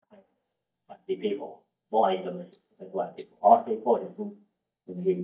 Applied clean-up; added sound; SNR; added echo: neural mask model DeepFilterNet 3.